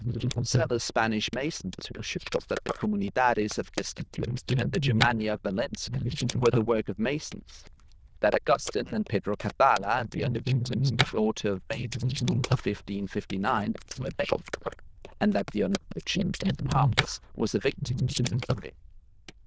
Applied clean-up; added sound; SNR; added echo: neural diffusion model UNIVERSE++.